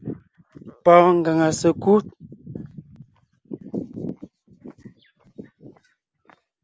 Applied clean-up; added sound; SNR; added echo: none; none; none; none.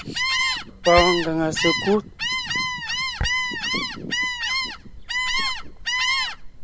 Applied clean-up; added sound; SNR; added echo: none; Gull, seagull; -1 dB; none.